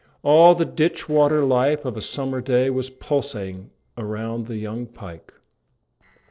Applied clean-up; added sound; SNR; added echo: neural separator model SepFormer DNS4.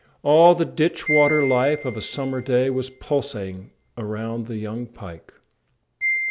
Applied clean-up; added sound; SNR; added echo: none; Wind chime; 9 dB; none.